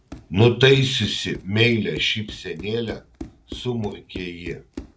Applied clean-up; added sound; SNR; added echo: none; Run; 18 dB; none.